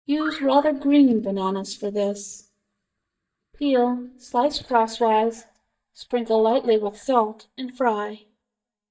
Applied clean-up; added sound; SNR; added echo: neural mask model DeepFilterNet 3.